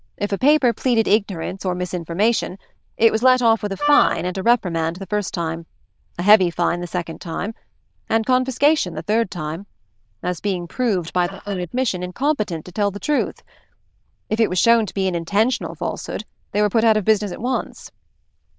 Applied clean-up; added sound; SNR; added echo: neural diffusion model UNIVERSE++.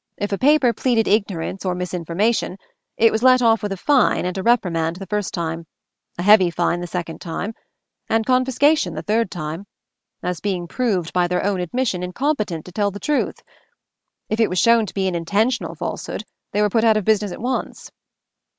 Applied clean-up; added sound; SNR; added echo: none; none; none; none.